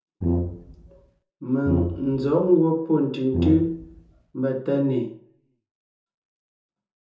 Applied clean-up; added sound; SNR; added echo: none; Brass instrument; 3 dB; reverberation time 0.6 s.